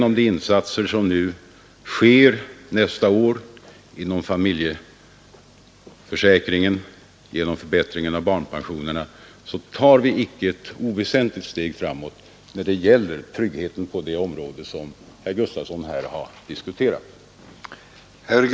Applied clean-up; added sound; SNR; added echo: none; none; none; none.